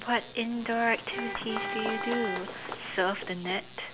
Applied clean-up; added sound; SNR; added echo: none; Traffic noise, roadway noise / Vehicle horn, car horn, honking + Applause; 7 dB; none.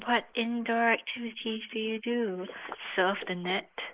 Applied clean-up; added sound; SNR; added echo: neural mask model Resemble Enhance denoiser.